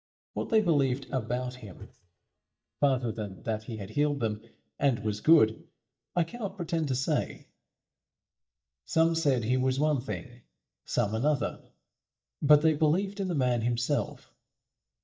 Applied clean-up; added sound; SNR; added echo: neural mask model DeepFilterNet 3.